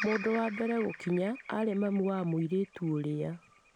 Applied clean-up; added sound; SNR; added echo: none; Bird vocalization, bird call, bird song; 14 dB; none.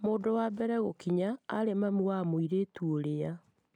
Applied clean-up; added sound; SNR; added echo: none; none; none; none.